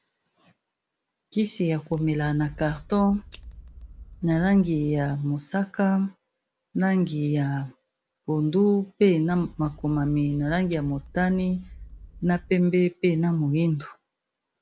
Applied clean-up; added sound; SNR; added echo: none; Scissors; 18 dB; none.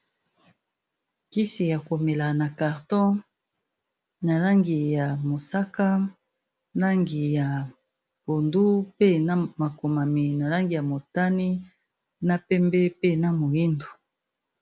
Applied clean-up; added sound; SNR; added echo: none; none; none; none.